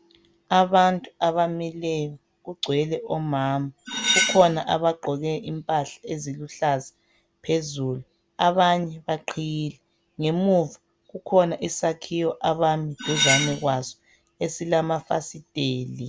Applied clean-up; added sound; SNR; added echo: none; Cutlery, silverware; 0 dB; none.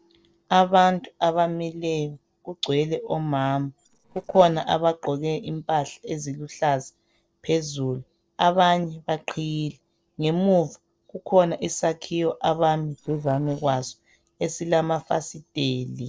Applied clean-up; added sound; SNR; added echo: neural separator model SepFormer DNS4.